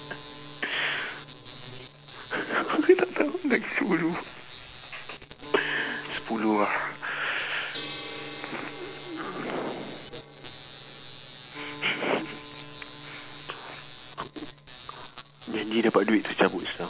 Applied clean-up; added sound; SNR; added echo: none; Acoustic guitar + Gong; 17 dB; none.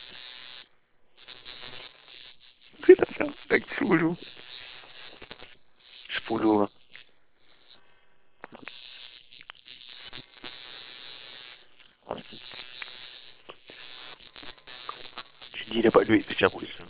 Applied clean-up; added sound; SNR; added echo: neural separator model SepFormer WHAM!.